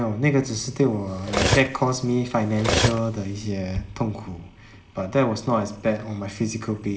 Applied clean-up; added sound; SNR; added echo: none; Cutlery, silverware; 1 dB; reverberation time 0.8 s.